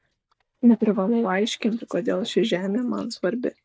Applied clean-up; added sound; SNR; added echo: neural mask model DeepFilterNet 3.